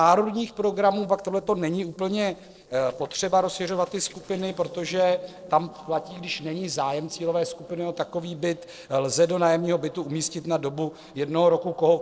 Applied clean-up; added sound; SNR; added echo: neural separator model SepFormer DNS4.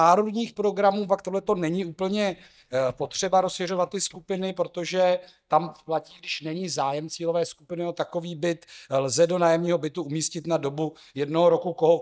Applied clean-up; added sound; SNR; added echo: neural mask model DeepFilterNet 3.